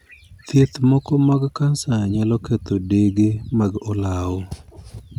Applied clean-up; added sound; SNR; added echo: none; none; none; none.